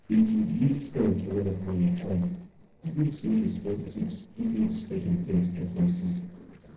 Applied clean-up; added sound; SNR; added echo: neural separator model SepFormer DNS4.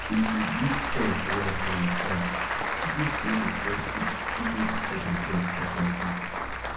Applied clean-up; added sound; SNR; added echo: none; Applause; -1 dB; reverberation time 0.6 s.